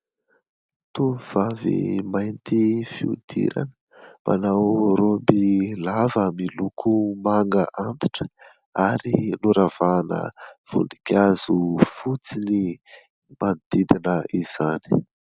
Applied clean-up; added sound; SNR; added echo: none; none; none; none.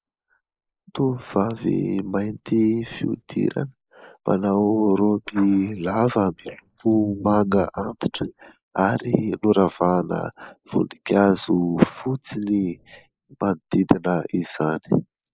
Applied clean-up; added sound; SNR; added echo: neural mask model Resemble Enhance denoiser.